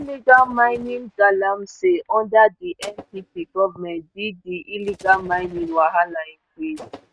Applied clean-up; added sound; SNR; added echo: neural mask model RNNoise.